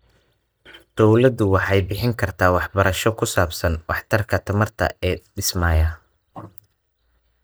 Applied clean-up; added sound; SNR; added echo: neural mask model DeepFilterNet 3.